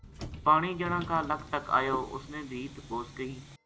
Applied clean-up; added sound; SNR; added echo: none; Subway, metro, underground; 13 dB; none.